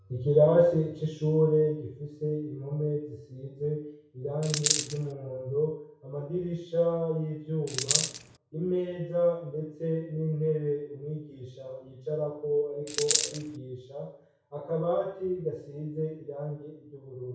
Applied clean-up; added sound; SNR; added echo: none; Coin (dropping); -1 dB; reverberation time 0.6 s.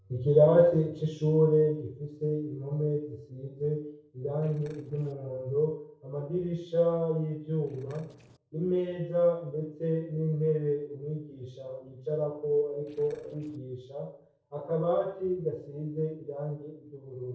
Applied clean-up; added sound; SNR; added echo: neural separator model SepFormer DNS4.